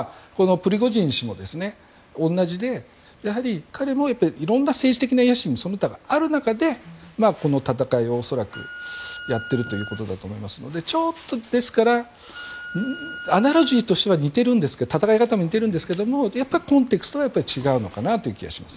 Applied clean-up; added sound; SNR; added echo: none; Wind instrument, woodwind instrument; 15 dB; none.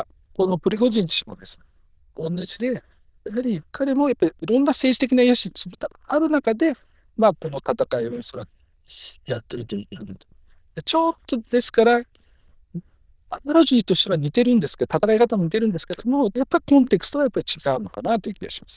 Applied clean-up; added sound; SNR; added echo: neural diffusion model UNIVERSE++.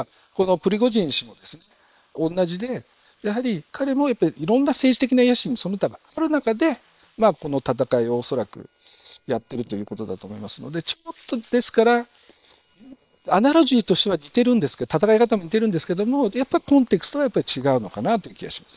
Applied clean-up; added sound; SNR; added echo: neural separator model SepFormer WHAM!.